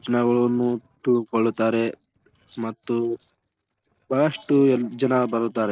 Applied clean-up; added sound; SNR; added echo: neural separator model SepFormer DNS4.